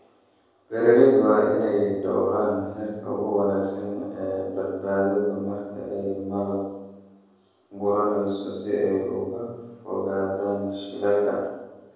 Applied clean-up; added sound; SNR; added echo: none; none; none; reverberation time 1.3 s.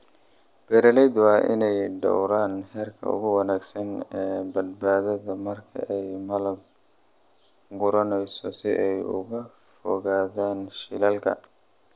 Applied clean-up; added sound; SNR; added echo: none; none; none; none.